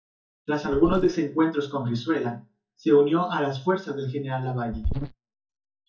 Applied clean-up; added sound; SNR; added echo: neural mask model DeepFilterNet 3.